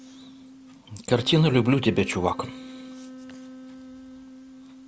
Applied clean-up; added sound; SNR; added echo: none; Wind instrument, woodwind instrument; 15 dB; none.